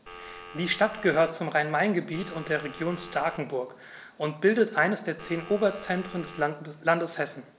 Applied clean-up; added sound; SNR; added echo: none; Telephone; 16 dB; none.